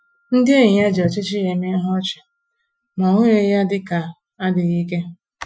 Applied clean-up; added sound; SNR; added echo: classical method Wiener filter.